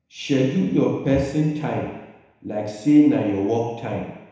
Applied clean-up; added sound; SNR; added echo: none; none; none; reverberation time 1.0 s.